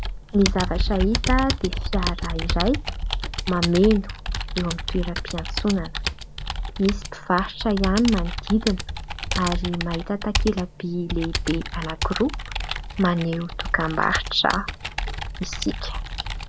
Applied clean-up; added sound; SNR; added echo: none; Computer keyboard; 3 dB; none.